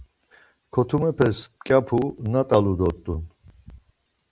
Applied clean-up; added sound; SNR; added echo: none; none; none; none.